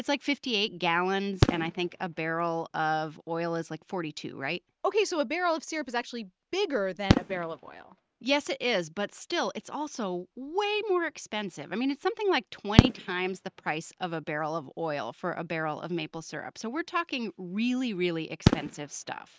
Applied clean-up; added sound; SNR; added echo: neural mask model RNNoise.